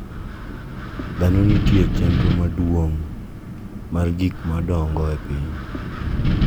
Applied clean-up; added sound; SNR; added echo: none; Wind; 1 dB; none.